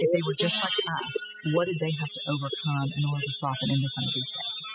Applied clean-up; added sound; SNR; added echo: classical method spectral subtraction.